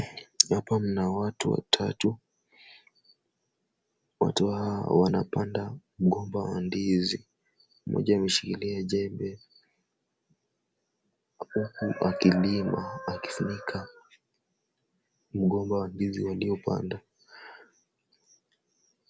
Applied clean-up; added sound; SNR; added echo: none; none; none; none.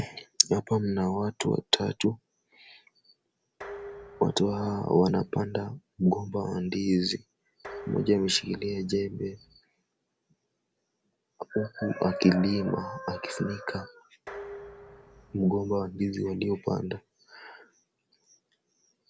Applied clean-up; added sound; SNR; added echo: none; Dishes, pots, and pans; 18 dB; none.